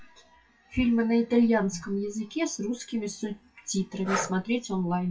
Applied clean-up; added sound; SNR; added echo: classical method WPE with log-MMSE.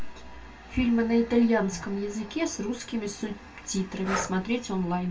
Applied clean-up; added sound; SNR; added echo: none; Breathing; 11 dB; reverberation time 0.1 s.